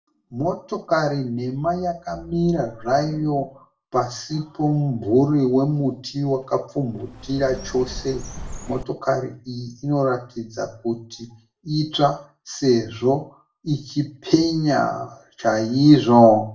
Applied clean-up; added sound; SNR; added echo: none; Bird; 12 dB; reverberation time 0.3 s.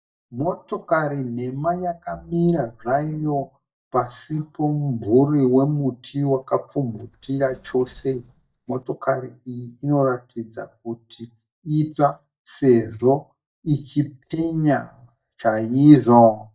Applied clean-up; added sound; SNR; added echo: neural mask model DeepFilterNet 3.